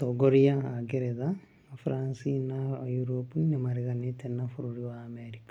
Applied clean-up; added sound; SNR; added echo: none; none; none; none.